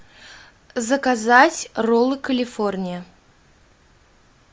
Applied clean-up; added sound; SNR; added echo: none; none; none; none.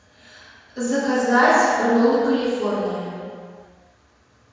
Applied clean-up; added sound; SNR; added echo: none; none; none; reverberation time 1.9 s.